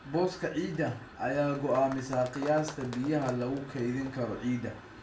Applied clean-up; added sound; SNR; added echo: none; Applause; 16 dB; reverberation time 0.4 s.